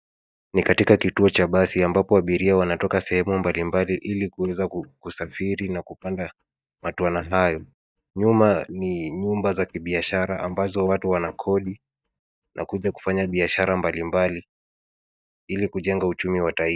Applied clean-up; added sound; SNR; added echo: neural mask model DeepFilterNet 3.